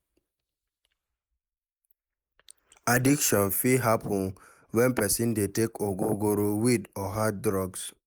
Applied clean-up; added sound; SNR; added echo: neural mask model Resemble Enhance denoiser.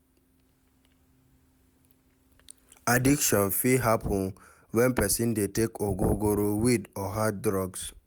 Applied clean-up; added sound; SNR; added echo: none; none; none; none.